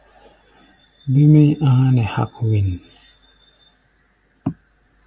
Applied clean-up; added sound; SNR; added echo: none; none; none; none.